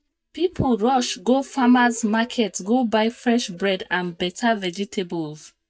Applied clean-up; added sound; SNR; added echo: neural mask model DeepFilterNet 3.